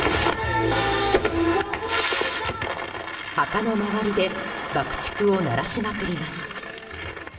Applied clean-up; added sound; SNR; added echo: none; none; none; reverberation time 2.2 s.